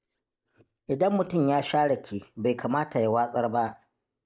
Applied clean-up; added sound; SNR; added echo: neural mask model DeepFilterNet 3.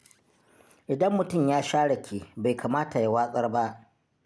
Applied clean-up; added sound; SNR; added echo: none; none; none; none.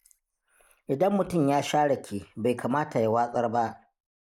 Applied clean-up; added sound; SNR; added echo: neural mask model Resemble Enhance denoiser.